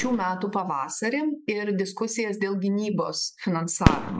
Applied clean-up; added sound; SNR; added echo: classical method Wiener filter.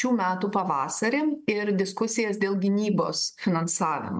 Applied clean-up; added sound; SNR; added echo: none; none; none; none.